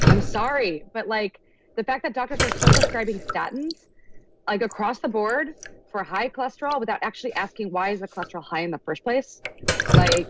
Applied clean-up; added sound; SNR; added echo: none; Drip; -1 dB; none.